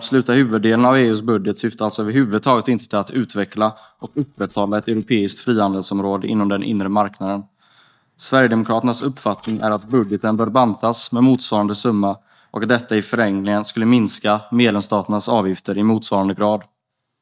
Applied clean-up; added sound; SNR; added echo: neural mask model DeepFilterNet 3.